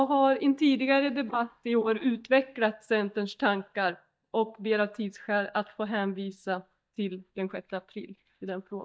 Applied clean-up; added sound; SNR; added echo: neural mask model DeepFilterNet 3.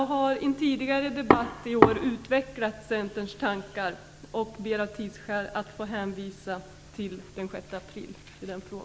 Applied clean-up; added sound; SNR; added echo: none; none; none; none.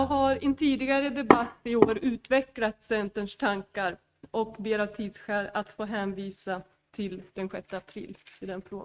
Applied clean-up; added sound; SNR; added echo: neural mask model RNNoise.